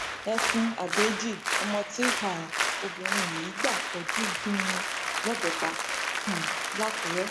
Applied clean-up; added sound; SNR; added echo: none; Applause; -3 dB; none.